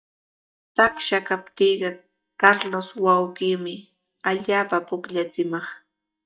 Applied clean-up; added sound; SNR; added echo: neural mask model DeepFilterNet 3.